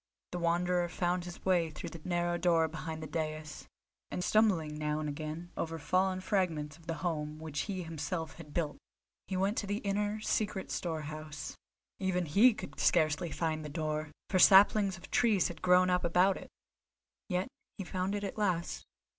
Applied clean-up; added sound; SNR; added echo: none; none; none; none.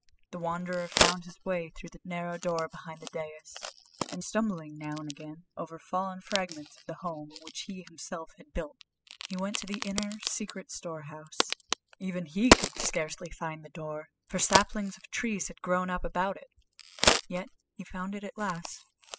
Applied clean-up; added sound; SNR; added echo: classical method spectral subtraction.